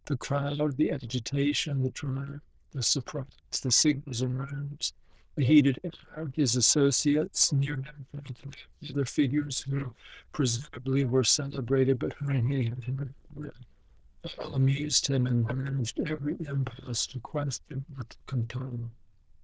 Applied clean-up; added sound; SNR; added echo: neural diffusion model UNIVERSE++.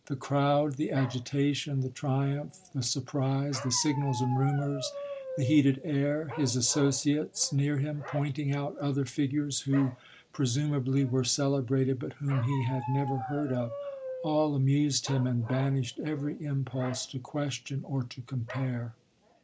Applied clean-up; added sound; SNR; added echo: none; Bark; 15 dB; none.